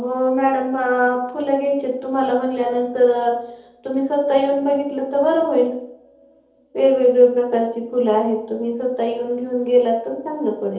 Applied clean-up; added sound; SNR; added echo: none; none; none; reverberation time 2.2 s.